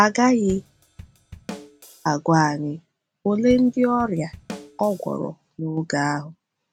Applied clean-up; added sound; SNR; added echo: none; Drum kit; 17 dB; none.